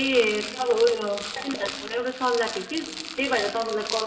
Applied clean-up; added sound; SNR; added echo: none; Rattle; 10 dB; reverberation time 2.8 s.